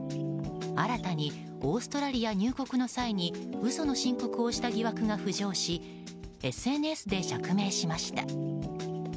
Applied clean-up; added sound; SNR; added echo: none; none; none; none.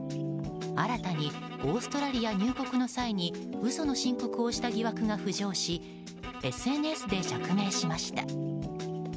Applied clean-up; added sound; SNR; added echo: none; Bowed string instrument; 12 dB; none.